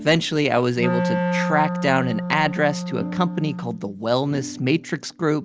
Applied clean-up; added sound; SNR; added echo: none; Wind instrument, woodwind instrument; 4 dB; none.